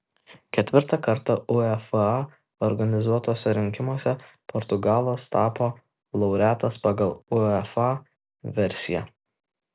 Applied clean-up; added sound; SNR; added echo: none; none; none; none.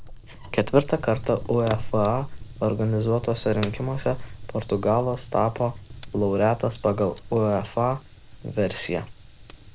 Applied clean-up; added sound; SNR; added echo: none; Fire; 12 dB; none.